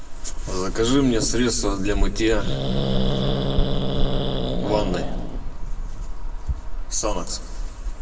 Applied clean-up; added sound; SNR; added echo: none; Growling; -4 dB; reverberation time 1.4 s.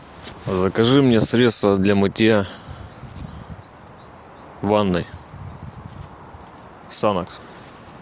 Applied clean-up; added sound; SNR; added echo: none; none; none; none.